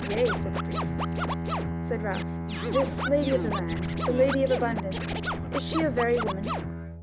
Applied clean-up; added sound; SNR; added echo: none; Scratching (performance technique) + Bowed string instrument; 0 dB; none.